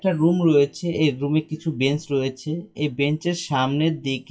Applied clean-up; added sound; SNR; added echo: classical method WPE with log-MMSE.